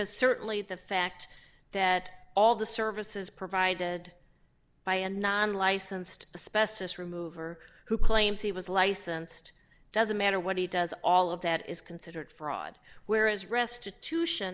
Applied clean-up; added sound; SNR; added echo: none; none; none; none.